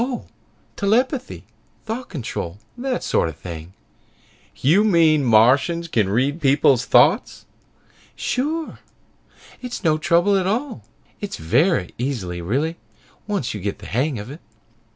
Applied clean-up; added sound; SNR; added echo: none; none; none; none.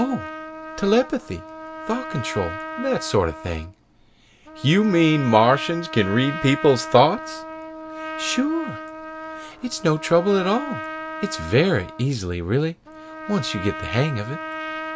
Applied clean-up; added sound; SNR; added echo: none; Trumpet; 11 dB; none.